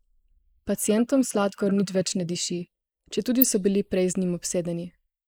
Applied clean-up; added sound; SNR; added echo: neural mask model Resemble Enhance denoiser.